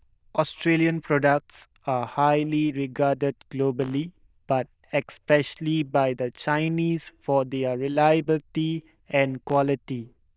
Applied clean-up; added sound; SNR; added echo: neural diffusion model UNIVERSE++.